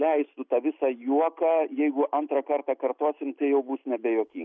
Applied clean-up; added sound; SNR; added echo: none; none; none; none.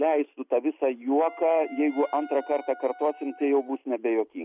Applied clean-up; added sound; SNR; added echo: none; Wind instrument, woodwind instrument; 19 dB; none.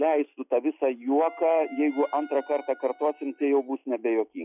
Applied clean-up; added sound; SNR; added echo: classical method log-MMSE.